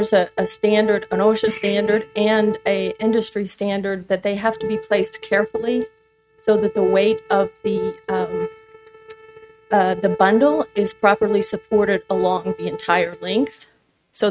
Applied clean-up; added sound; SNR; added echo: neural mask model RNNoise.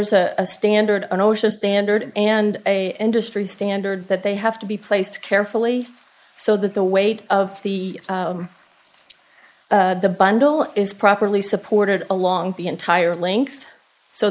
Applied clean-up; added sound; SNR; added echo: neural mask model Resemble Enhance denoiser.